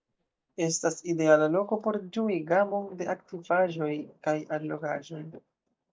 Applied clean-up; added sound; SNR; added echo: neural mask model DeepFilterNet 3.